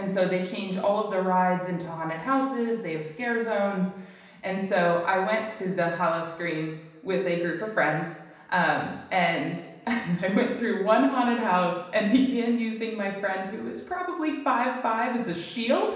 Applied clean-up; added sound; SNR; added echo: none; none; none; reverberation time 0.9 s.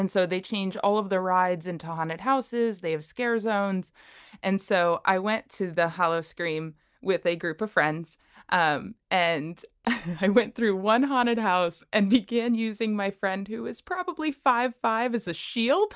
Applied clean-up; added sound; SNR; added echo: none; none; none; none.